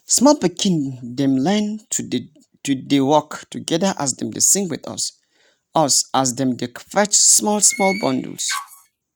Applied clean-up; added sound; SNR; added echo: neural mask model RNNoise.